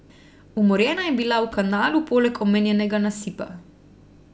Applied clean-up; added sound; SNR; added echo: none; none; none; none.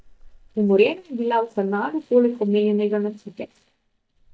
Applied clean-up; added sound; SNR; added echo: neural mask model DeepFilterNet 3.